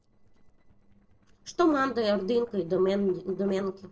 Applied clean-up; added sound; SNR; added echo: neural separator model SepFormer DNS4.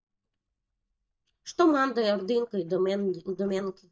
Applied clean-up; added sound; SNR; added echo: neural mask model DeepFilterNet 3.